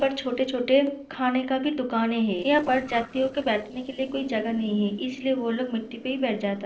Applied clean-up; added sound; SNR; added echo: neural separator model SepFormer DNS4.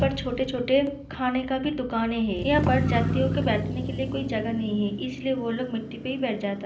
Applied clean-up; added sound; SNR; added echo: none; Motor vehicle (road); 5 dB; reverberation time 0.5 s.